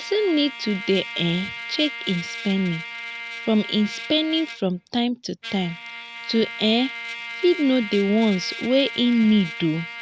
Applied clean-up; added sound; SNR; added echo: none; Trumpet; 11 dB; none.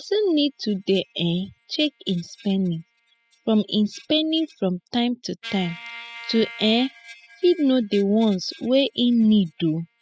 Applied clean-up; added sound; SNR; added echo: classical method spectral subtraction.